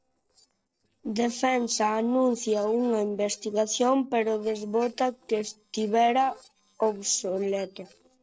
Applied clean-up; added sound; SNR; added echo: neural separator model SepFormer DNS4.